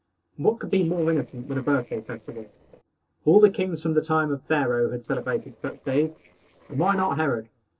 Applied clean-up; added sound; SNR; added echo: neural separator model SepFormer DNS4.